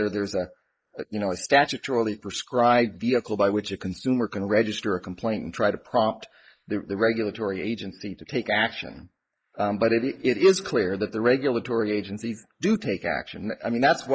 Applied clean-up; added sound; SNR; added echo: neural mask model Resemble Enhance denoiser.